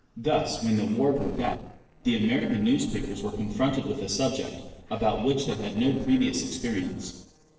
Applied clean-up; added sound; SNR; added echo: neural separator model SepFormer DNS4.